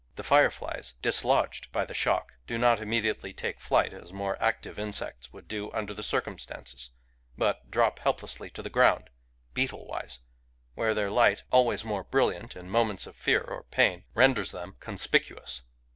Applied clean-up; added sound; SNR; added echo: none; none; none; none.